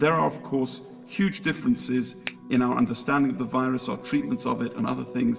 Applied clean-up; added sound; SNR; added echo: none; Finger snapping; 13 dB; reverberation time 2.3 s.